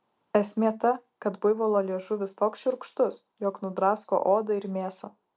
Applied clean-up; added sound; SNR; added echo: none; none; none; none.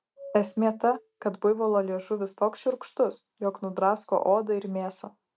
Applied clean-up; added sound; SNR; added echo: neural mask model RNNoise.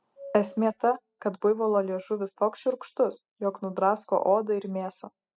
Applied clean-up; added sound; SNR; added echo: classical method spectral subtraction.